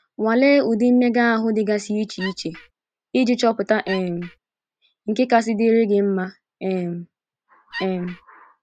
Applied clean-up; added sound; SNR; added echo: none; Wood; 14 dB; none.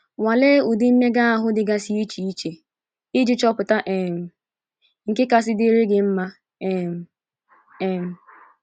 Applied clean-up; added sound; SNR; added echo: none; none; none; none.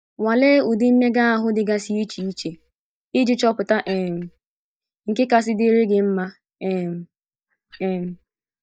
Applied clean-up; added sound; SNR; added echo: neural mask model DeepFilterNet 3.